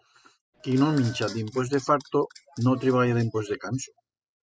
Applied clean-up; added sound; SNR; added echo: classical method spectral subtraction.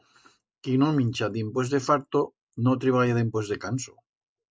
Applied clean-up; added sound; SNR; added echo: none; none; none; none.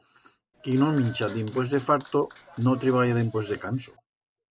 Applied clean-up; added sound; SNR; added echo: none; Applause / Clapping; 18 dB; none.